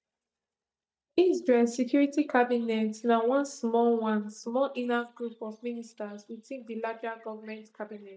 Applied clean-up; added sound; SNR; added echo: neural mask model DeepFilterNet 3.